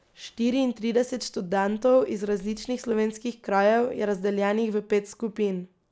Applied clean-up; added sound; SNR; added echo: none; none; none; none.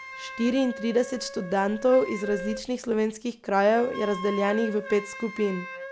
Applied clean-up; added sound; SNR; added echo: none; Wind instrument, woodwind instrument; 12 dB; none.